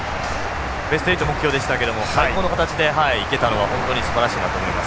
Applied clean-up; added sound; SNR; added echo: none; Ocean; 9 dB; none.